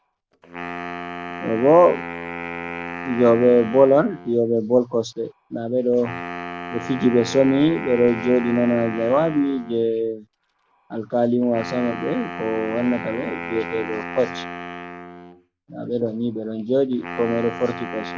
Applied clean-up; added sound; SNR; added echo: none; Wind instrument, woodwind instrument; 12 dB; none.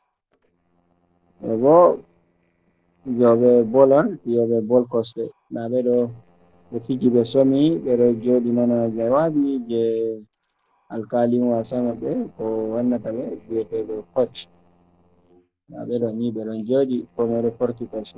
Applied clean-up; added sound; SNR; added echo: neural separator model SepFormer DNS4.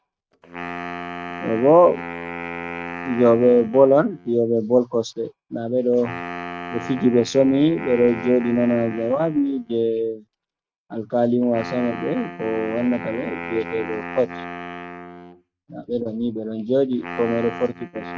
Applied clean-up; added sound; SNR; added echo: neural mask model RNNoise.